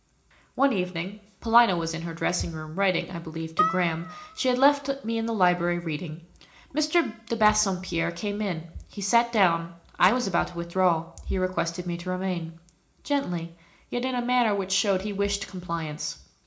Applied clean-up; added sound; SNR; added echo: none; Harp; 6 dB; reverberation time 0.4 s.